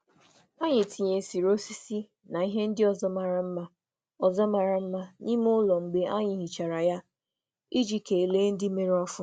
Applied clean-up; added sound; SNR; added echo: none; none; none; none.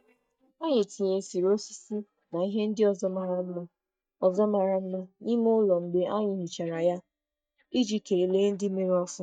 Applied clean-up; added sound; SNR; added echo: neural mask model DeepFilterNet 3.